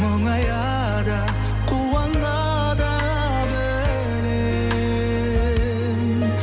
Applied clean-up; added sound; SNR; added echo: none; none; none; none.